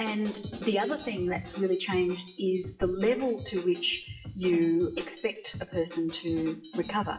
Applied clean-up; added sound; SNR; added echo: classical method WPE with log-MMSE.